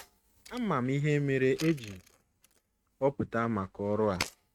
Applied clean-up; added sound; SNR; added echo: neural mask model RNNoise.